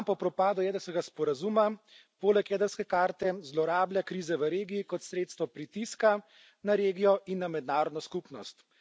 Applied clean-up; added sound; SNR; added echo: none; none; none; none.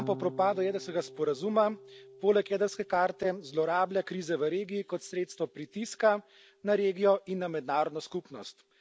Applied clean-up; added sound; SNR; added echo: none; Electric guitar / Bass guitar; 20 dB; none.